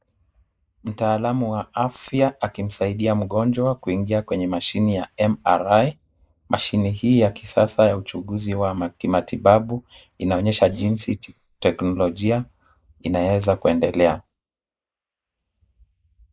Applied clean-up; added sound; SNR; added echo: neural mask model Resemble Enhance denoiser.